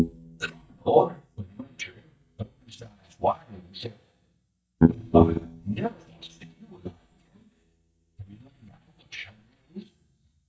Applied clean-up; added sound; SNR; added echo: neural mask model DeepFilterNet 3.